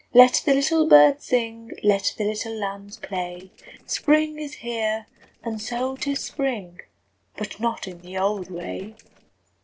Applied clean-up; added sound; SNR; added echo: neural separator model SepFormer DNS4.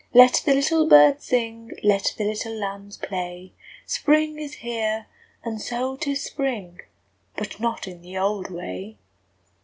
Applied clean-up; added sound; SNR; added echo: none; none; none; none.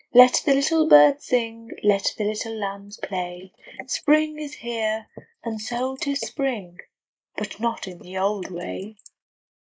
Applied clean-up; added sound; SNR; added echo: neural mask model Resemble Enhance denoiser.